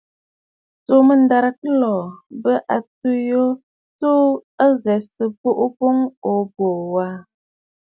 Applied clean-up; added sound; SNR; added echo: none; none; none; none.